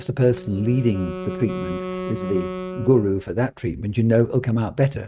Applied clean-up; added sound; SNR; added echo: neural mask model RNNoise.